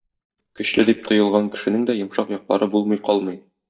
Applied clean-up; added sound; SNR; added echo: neural mask model DeepFilterNet 3.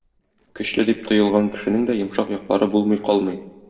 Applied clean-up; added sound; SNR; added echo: neural separator model SepFormer DNS4.